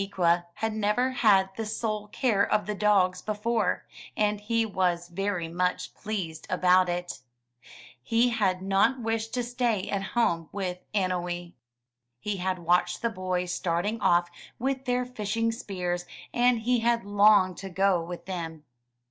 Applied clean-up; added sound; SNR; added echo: none; none; none; none.